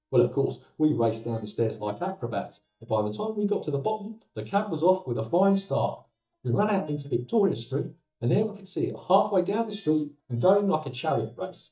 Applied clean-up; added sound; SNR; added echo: neural mask model DeepFilterNet 3.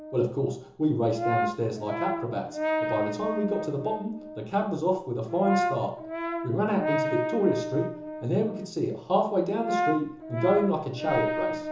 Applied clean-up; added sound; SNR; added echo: none; Brass instrument; 4 dB; reverberation time 0.6 s.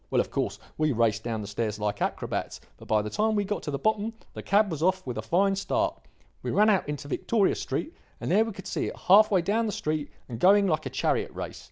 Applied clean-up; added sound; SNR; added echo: none; none; none; none.